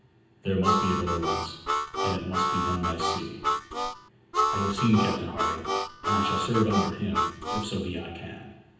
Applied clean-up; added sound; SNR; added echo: none; Harmonica; -1 dB; reverberation time 0.9 s.